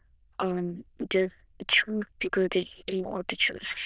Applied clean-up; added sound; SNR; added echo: neural diffusion model UNIVERSE++.